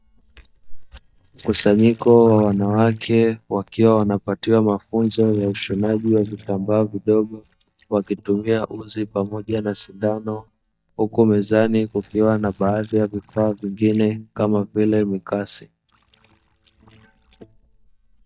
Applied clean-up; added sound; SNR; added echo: neural mask model DeepFilterNet 3.